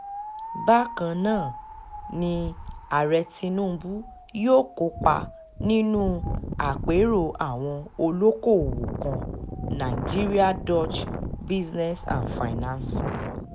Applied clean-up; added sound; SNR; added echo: none; Wind; 7 dB; none.